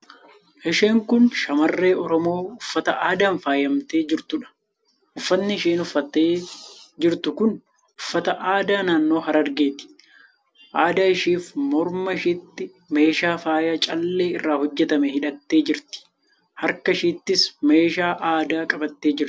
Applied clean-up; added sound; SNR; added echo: none; none; none; none.